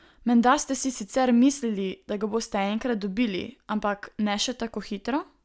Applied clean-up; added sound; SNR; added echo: none; none; none; none.